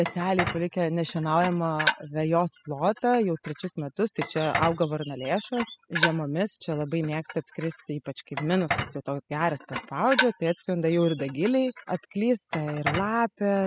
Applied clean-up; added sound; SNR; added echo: classical method spectral subtraction.